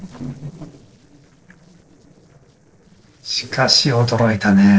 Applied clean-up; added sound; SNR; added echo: neural separator model SepFormer DNS4.